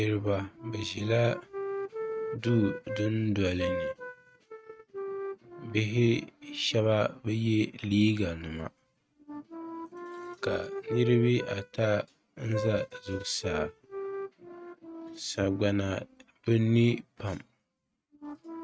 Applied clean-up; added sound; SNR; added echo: neural mask model RNNoise.